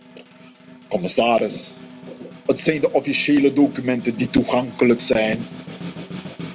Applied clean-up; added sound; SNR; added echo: none; Snare drum; 17 dB; none.